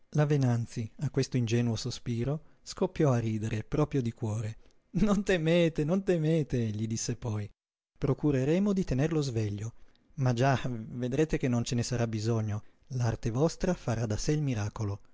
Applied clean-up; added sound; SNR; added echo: none; none; none; none.